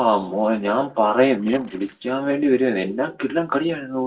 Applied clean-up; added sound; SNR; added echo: neural separator model SepFormer DNS4.